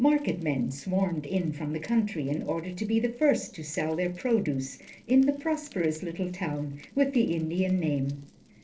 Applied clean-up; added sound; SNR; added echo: neural separator model SepFormer DNS4.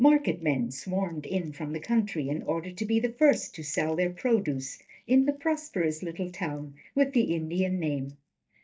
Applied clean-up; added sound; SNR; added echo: neural mask model DeepFilterNet 3.